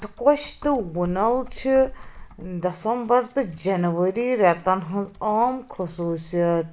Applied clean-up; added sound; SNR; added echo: neural mask model Resemble Enhance denoiser.